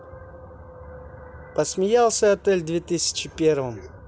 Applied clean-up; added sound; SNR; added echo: none; none; none; none.